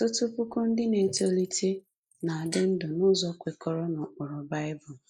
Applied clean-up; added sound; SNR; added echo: neural mask model Resemble Enhance denoiser.